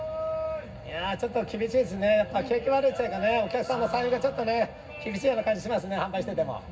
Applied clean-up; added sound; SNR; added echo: none; none; none; reverberation time 0.4 s.